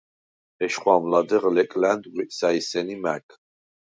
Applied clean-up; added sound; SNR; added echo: none; none; none; none.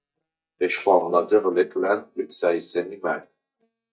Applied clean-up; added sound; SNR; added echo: neural mask model DeepFilterNet 3.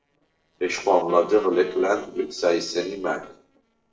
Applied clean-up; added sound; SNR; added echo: neural separator model SepFormer DNS4.